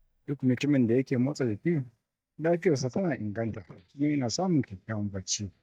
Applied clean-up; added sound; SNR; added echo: neural mask model DeepFilterNet 3.